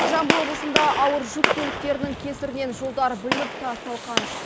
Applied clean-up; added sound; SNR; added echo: none; Gunshot, gunfire; 1 dB; none.